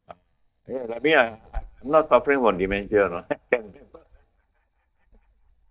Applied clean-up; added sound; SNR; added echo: neural mask model DeepFilterNet 3.